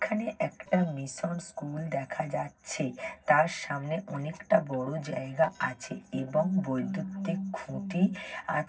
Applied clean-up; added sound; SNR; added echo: neural separator model SepFormer DNS4.